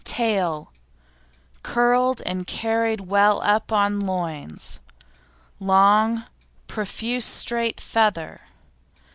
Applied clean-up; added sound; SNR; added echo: none; none; none; none.